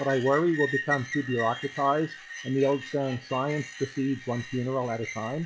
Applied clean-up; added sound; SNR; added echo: classical method log-MMSE.